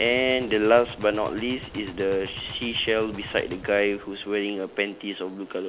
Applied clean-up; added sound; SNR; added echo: none; Gunshot, gunfire; 17 dB; none.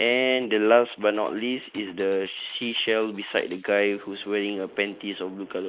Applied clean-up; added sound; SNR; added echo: neural mask model Resemble Enhance denoiser.